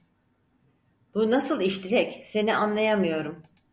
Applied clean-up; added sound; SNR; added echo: none; none; none; none.